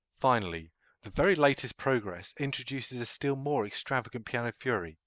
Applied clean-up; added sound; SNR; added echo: neural mask model Resemble Enhance denoiser.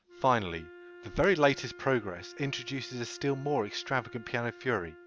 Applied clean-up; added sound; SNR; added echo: none; Wind instrument, woodwind instrument; 18 dB; none.